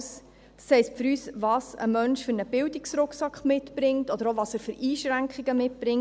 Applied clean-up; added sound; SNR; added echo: none; none; none; none.